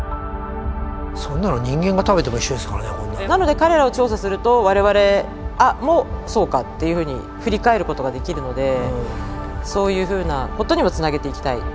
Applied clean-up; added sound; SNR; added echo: none; none; none; none.